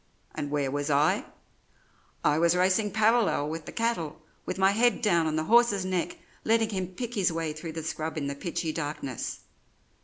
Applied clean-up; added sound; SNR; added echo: none; none; none; none.